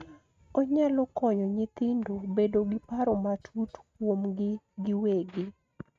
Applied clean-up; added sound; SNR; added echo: neural mask model RNNoise.